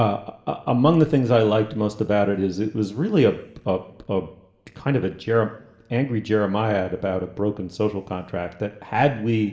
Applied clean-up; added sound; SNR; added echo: none; none; none; reverberation time 2.0 s.